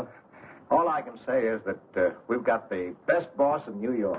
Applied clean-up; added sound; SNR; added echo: none; none; none; none.